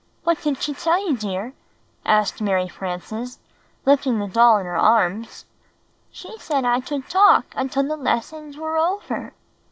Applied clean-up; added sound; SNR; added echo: none; none; none; none.